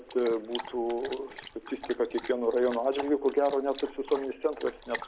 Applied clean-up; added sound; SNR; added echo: none; Dog; 15 dB; none.